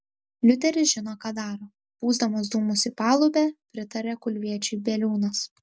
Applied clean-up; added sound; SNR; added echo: none; none; none; none.